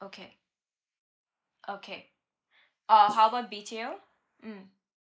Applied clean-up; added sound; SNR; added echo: neural mask model Resemble Enhance denoiser.